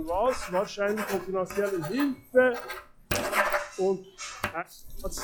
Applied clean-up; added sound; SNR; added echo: classical method log-MMSE.